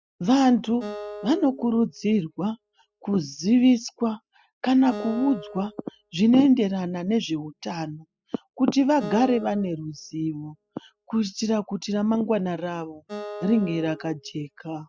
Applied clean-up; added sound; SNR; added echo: classical method spectral subtraction.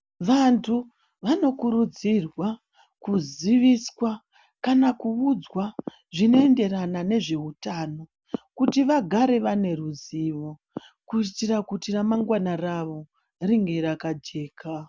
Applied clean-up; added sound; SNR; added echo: none; none; none; none.